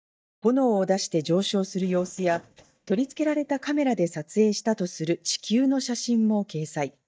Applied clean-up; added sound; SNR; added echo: neural mask model DeepFilterNet 3.